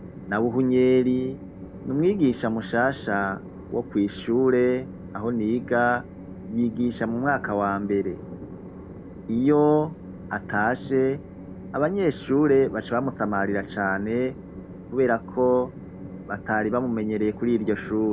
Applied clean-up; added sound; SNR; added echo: none; Train; 14 dB; none.